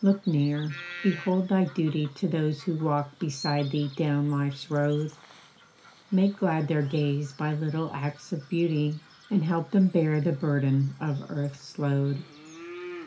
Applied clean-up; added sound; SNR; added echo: none; Bird vocalization, bird call, bird song; 20 dB; reverberation time 0.3 s.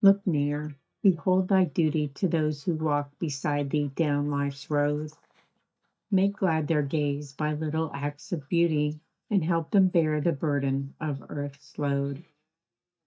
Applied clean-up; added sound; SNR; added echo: neural mask model DeepFilterNet 3.